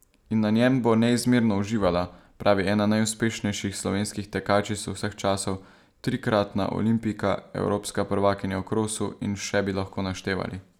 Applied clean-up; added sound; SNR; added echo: none; none; none; none.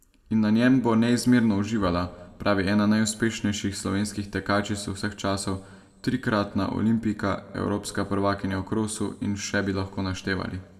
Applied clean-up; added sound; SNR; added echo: none; none; none; reverberation time 0.9 s.